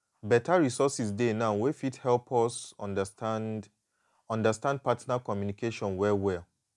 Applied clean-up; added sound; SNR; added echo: none; none; none; none.